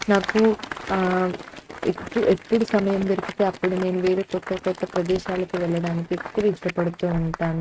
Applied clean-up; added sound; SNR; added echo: neural mask model RNNoise.